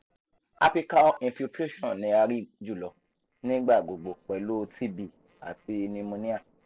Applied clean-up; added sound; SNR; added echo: neural separator model SepFormer DNS4.